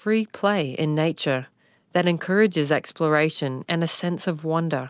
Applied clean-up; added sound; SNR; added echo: none; none; none; none.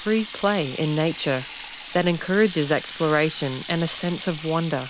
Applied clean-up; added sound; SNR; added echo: none; Sink (filling or washing) / Water tap, faucet; 8 dB; none.